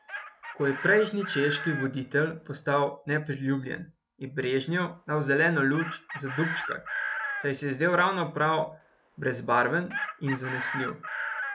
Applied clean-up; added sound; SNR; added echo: none; Chicken, rooster; 9 dB; none.